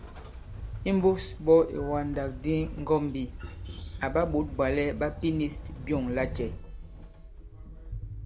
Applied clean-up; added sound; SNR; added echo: none; Train; 9 dB; none.